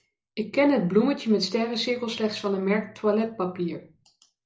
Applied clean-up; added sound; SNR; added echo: none; none; none; none.